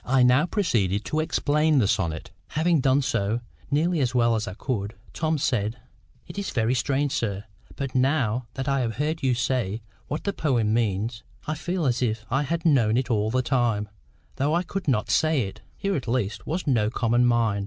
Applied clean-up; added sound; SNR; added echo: none; none; none; none.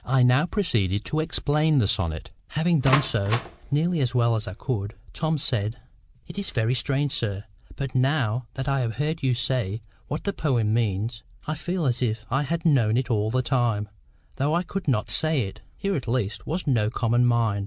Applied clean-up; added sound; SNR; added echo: none; Door; 8 dB; none.